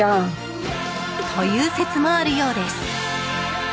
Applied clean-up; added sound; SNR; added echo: none; Cough; 17 dB; none.